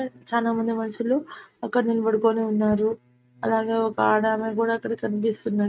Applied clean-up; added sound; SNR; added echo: neural mask model RNNoise.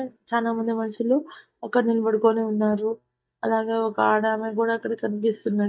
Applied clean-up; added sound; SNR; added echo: neural mask model DeepFilterNet 3.